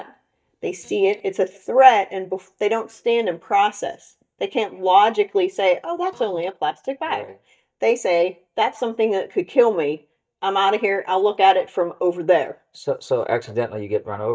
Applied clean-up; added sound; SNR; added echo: neural mask model DeepFilterNet 3.